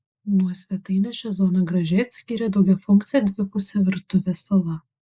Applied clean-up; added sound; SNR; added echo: neural mask model Resemble Enhance denoiser.